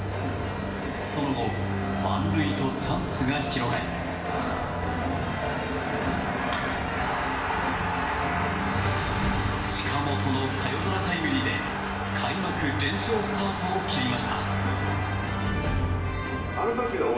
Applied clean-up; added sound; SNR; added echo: none; Bowed string instrument; 18 dB; reverberation time 1.2 s.